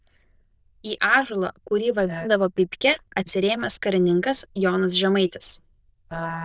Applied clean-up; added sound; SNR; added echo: neural diffusion model UNIVERSE++.